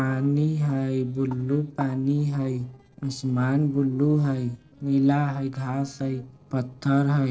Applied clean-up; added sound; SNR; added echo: neural separator model SepFormer DNS4.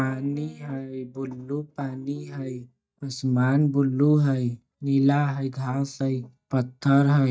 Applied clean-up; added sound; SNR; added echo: neural mask model DeepFilterNet 3.